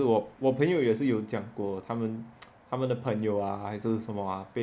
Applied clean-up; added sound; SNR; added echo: none; none; none; none.